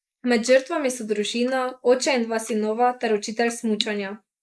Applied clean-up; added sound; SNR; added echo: neural mask model Resemble Enhance denoiser.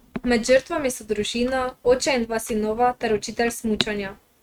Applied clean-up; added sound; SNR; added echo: neural mask model RNNoise.